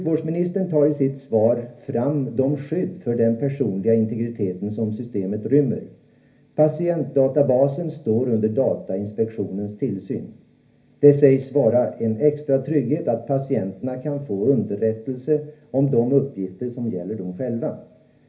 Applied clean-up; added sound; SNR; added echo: none; none; none; reverberation time 0.3 s.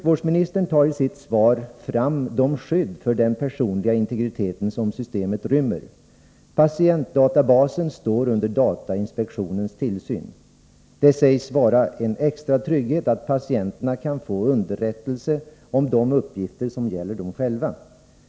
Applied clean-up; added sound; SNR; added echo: none; none; none; none.